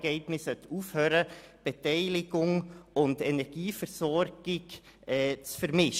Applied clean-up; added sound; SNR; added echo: none; none; none; none.